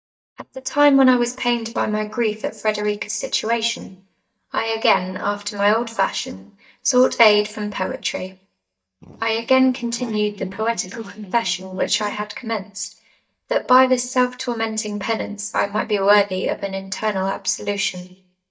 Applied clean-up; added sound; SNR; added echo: neural mask model DeepFilterNet 3.